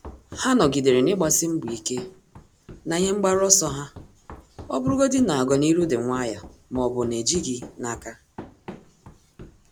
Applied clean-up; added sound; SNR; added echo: none; Run; 18 dB; none.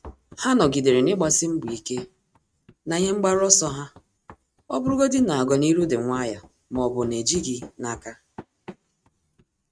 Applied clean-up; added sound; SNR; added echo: neural mask model RNNoise.